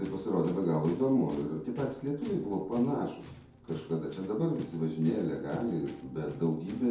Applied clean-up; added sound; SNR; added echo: none; Tools; 20 dB; reverberation time 0.6 s.